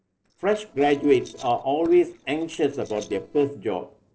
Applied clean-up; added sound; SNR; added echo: neural separator model SepFormer DNS4.